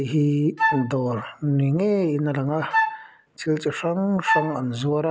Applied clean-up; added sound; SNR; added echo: none; Wind instrument, woodwind instrument; 2 dB; none.